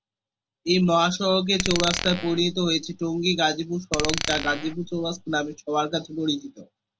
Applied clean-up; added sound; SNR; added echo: none; Glass; 6 dB; none.